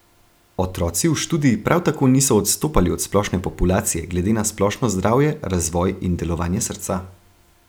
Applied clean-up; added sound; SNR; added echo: none; none; none; none.